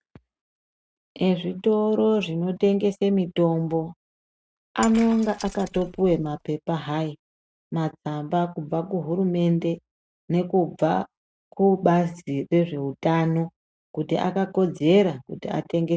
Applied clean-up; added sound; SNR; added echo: neural mask model RNNoise.